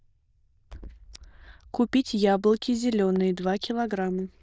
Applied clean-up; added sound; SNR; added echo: neural diffusion model UNIVERSE++.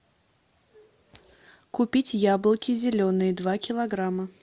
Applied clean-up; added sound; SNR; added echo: none; none; none; none.